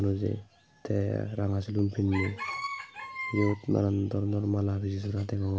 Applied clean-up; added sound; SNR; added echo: none; none; none; none.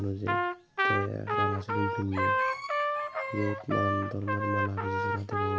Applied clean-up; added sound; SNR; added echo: none; Trumpet; -2 dB; none.